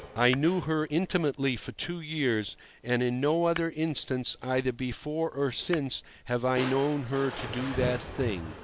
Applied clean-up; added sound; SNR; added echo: none; Crushing + Tap / Hammer; 13 dB; none.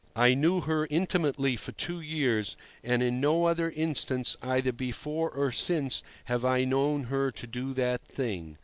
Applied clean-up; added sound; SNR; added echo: none; none; none; none.